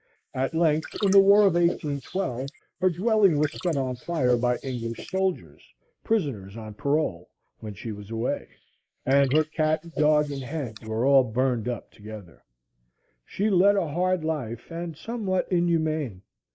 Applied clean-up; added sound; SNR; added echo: neural mask model Resemble Enhance denoiser.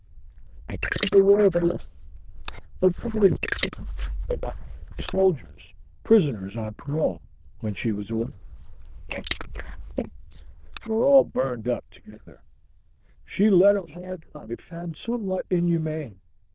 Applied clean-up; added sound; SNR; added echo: neural diffusion model UNIVERSE++.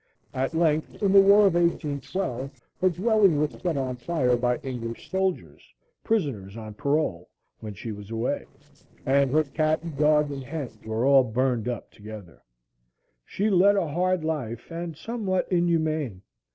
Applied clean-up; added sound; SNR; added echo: neural separator model SepFormer DNS4.